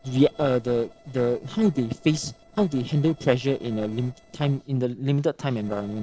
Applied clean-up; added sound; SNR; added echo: neural separator model SepFormer DNS4.